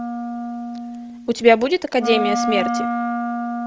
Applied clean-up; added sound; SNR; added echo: none; Wind instrument, woodwind instrument; 3 dB; none.